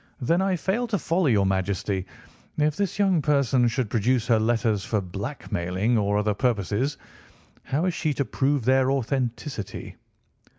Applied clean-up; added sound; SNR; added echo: none; none; none; none.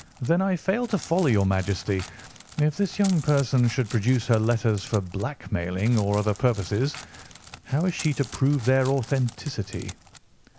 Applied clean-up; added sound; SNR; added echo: none; Crackle; 19 dB; none.